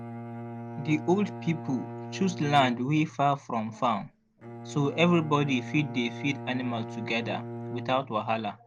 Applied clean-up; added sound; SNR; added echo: none; Bowed string instrument; 11 dB; none.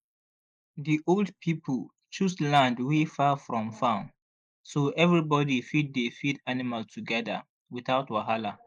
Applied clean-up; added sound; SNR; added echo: neural mask model Resemble Enhance denoiser.